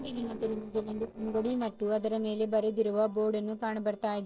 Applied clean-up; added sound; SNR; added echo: neural separator model SepFormer DNS4.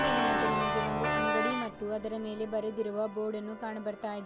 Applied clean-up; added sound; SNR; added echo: none; Organ; -2 dB; none.